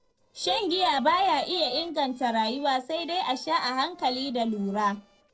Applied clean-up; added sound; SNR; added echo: neural separator model SepFormer DNS4.